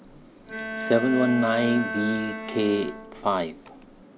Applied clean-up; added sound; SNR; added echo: none; Bowed string instrument; 8 dB; none.